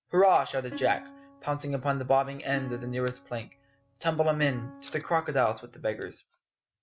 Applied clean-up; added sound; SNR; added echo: none; Plucked string instrument; 17 dB; none.